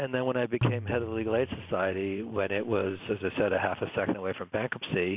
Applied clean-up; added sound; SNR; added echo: none; Tabla; 8 dB; none.